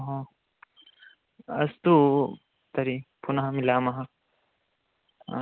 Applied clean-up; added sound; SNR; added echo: none; none; none; none.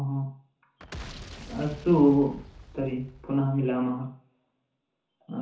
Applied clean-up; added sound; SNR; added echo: none; Boom; 17 dB; reverberation time 0.9 s.